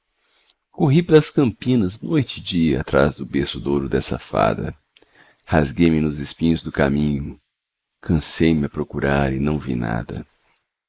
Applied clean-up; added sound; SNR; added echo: neural mask model Resemble Enhance denoiser.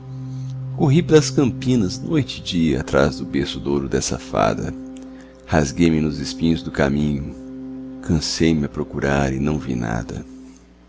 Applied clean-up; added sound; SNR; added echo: none; Organ; 12 dB; none.